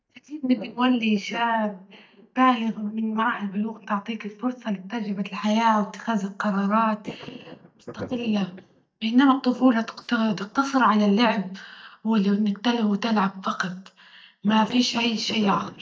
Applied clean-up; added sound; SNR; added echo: neural mask model DeepFilterNet 3.